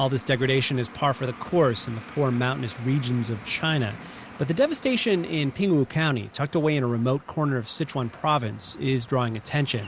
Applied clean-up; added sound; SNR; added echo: none; none; none; none.